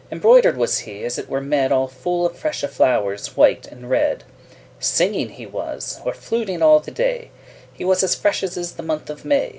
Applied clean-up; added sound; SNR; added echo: none; none; none; none.